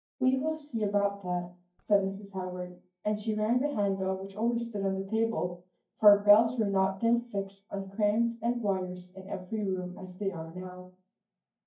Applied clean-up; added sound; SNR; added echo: neural mask model DeepFilterNet 3.